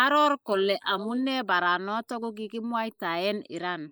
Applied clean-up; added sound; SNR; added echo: neural mask model Resemble Enhance denoiser.